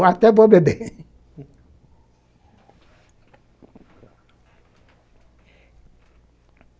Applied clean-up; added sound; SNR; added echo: none; none; none; none.